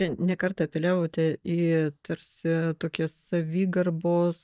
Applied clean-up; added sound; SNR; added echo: neural mask model DeepFilterNet 3.